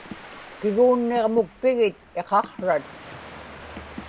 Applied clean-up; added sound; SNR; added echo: none; Waves, surf + Car; 17 dB; none.